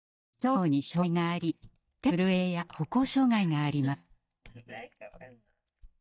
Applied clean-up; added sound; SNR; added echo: neural mask model DeepFilterNet 3.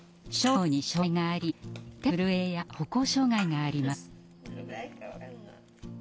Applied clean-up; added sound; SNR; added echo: none; Fire; 17 dB; none.